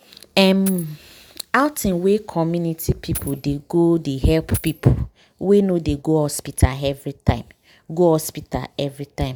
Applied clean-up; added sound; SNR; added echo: none; Coin (dropping); 12 dB; none.